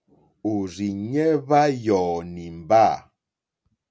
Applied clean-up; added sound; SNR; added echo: none; none; none; none.